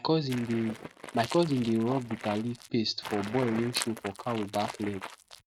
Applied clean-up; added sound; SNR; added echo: neural mask model RNNoise.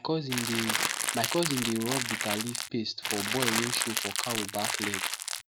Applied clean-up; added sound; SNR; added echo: none; Crackle; -1 dB; none.